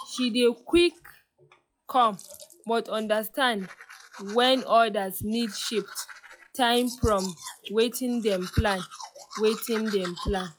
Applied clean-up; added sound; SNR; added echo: classical method log-MMSE.